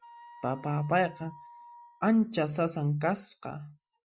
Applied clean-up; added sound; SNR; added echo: classical method Wiener filter.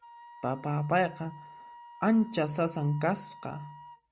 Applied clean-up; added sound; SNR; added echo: none; Wind instrument, woodwind instrument; 19 dB; none.